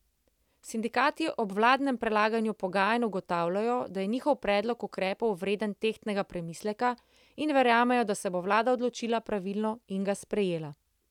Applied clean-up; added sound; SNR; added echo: none; none; none; none.